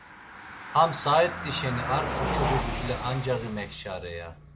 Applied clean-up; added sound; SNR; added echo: none; Car passing by; 4 dB; none.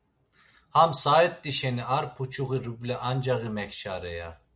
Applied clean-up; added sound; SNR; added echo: none; none; none; none.